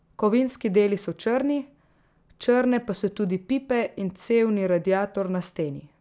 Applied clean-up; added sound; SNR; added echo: none; none; none; none.